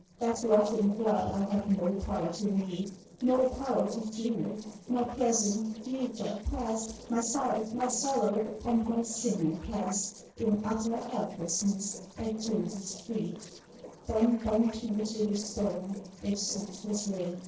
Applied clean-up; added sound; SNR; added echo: neural separator model SepFormer DNS4.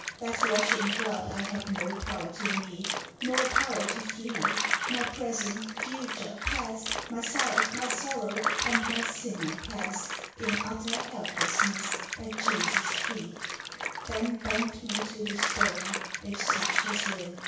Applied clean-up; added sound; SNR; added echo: none; Bathtub (filling or washing); -3 dB; reverberation time 0.6 s.